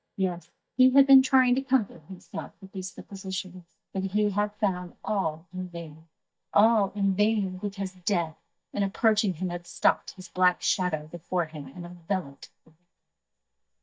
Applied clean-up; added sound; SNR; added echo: neural mask model DeepFilterNet 3.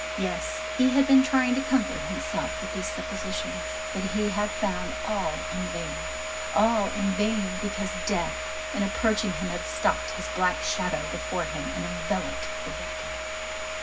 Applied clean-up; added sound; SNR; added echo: none; Domestic sounds, home sounds; 4 dB; reverberation time 0.4 s.